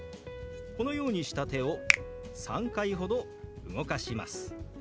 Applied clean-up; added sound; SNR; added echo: none; Finger snapping; 1 dB; none.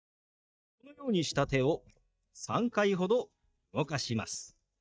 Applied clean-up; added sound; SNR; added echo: neural mask model DeepFilterNet 3.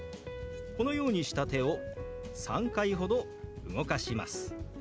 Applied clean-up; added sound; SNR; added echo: none; none; none; none.